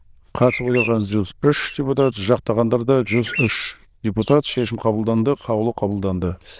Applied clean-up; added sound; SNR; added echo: neural diffusion model UNIVERSE++.